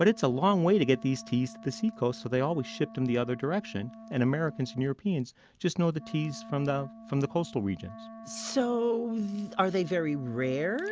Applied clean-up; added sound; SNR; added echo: none; Wind instrument, woodwind instrument; 18 dB; none.